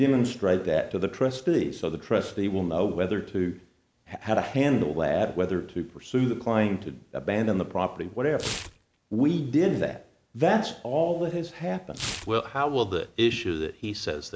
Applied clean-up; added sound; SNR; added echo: none; Tearing; 17 dB; none.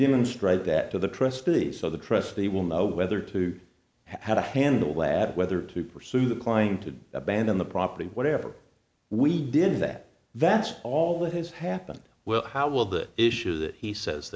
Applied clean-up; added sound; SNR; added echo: none; none; none; none.